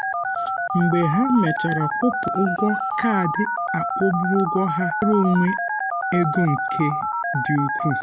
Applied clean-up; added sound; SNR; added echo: none; Telephone; 2 dB; none.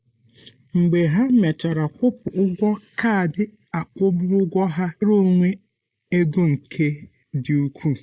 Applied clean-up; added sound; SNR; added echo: neural mask model Resemble Enhance denoiser.